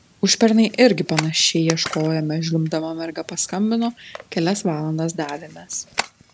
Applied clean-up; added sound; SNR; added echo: none; Camera; 15 dB; none.